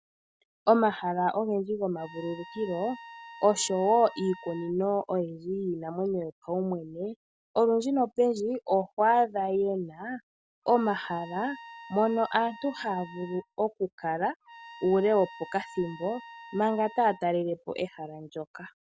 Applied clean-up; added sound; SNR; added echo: none; Trumpet; 19 dB; none.